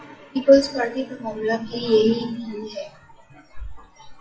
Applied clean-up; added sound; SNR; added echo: classical method WPE with log-MMSE.